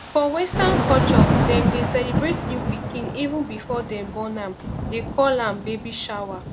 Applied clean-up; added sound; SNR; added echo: none; Thunder / Rain; -1 dB; none.